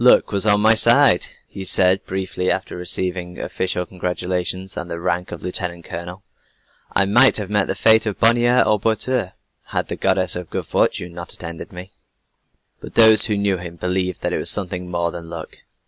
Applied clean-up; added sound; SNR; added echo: none; none; none; none.